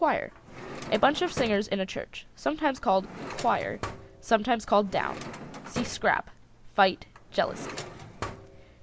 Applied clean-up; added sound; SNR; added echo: none; Drawer open or close; 13 dB; none.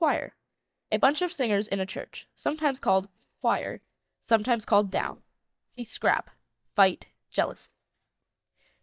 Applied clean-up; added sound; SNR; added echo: neural mask model DeepFilterNet 3.